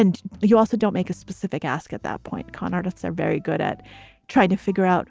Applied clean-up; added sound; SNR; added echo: none; none; none; none.